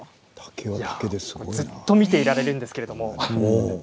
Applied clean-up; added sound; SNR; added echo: none; none; none; none.